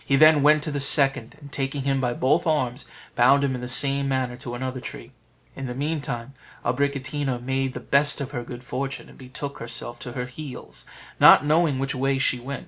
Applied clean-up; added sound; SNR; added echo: none; none; none; none.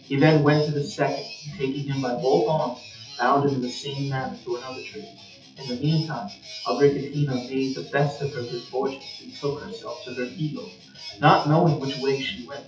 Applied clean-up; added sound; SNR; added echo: classical method WPE with log-MMSE.